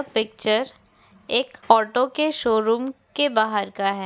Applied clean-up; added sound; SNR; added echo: none; none; none; none.